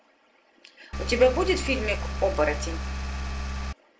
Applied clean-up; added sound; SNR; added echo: none; Engine; 3 dB; reverberation time 1.1 s.